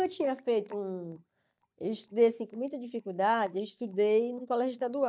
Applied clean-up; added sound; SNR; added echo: neural mask model DeepFilterNet 3.